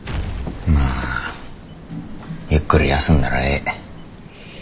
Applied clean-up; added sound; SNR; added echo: none; Explosion; 14 dB; none.